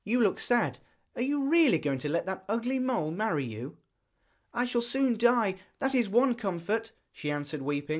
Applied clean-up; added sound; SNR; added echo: none; none; none; none.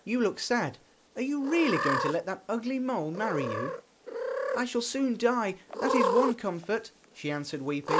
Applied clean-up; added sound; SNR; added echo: none; Cat; 4 dB; none.